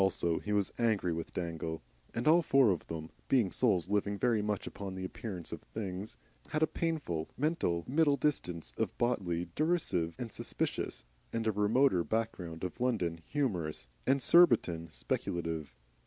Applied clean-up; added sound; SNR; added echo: none; none; none; none.